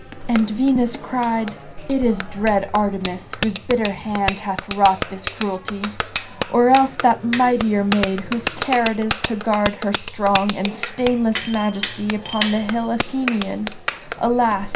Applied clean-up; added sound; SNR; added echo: none; Bicycle bell; 8 dB; reverberation time 0.3 s.